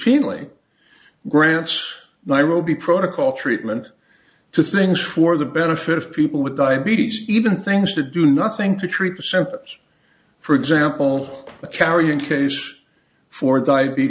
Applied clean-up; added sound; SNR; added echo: none; none; none; none.